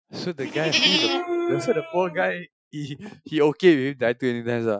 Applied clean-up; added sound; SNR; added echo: classical method Wiener filter.